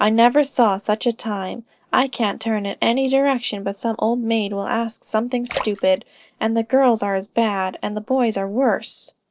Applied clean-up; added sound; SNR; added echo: neural separator model SepFormer DNS4.